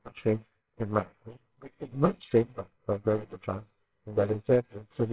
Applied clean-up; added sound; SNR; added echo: neural separator model SepFormer WHAMR!.